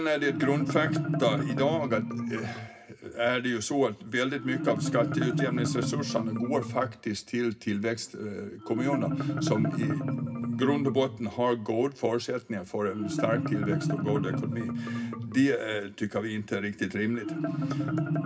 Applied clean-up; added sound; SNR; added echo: none; Marimba, xylophone; 3 dB; reverberation time 0.4 s.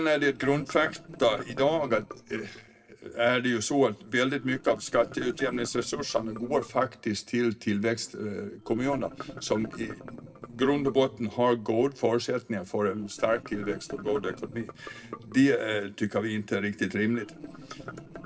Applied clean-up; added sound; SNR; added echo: neural separator model SepFormer DNS4.